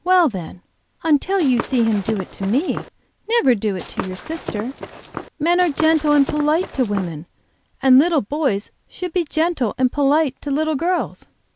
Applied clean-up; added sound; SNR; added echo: none; Walk, footsteps / Run; 11 dB; none.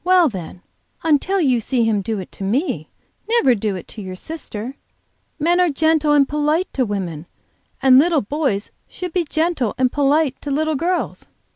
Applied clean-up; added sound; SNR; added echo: none; none; none; none.